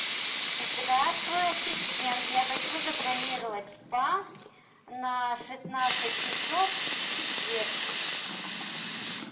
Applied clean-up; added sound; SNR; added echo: none; Sink (filling or washing) / Water tap, faucet / Liquid; -4 dB; reverberation time 0.5 s.